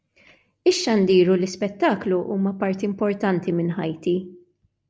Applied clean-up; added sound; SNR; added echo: none; none; none; none.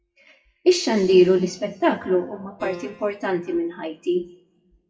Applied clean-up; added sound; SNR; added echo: classical method WPE with log-MMSE.